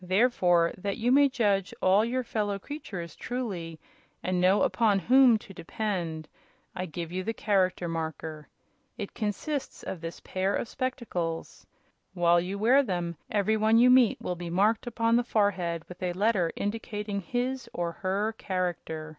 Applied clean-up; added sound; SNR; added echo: none; none; none; none.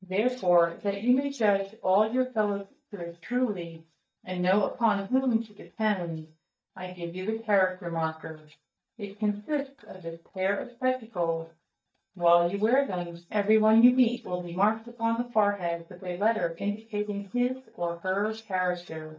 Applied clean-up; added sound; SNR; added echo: neural mask model DeepFilterNet 3.